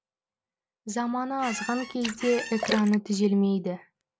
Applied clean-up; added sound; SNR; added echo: none; Splash, splatter + Squeak; 8 dB; none.